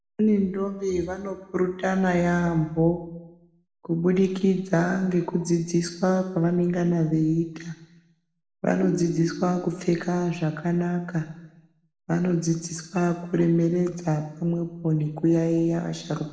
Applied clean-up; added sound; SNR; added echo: none; Ringtone; 9 dB; reverberation time 0.9 s.